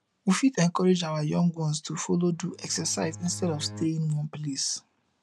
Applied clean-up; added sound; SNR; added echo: none; Bowed string instrument; 15 dB; none.